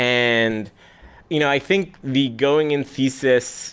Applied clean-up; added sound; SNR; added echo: none; none; none; none.